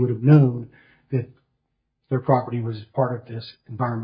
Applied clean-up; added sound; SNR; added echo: neural mask model DeepFilterNet 3.